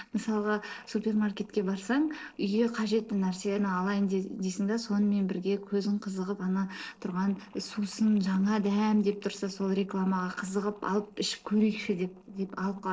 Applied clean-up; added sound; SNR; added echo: neural separator model SepFormer DNS4.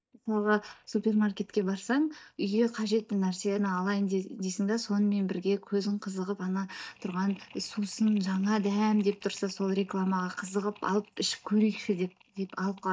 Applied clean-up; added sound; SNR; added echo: neural mask model DeepFilterNet 3.